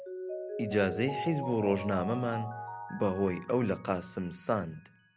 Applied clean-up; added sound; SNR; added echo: none; Mallet percussion; 9 dB; none.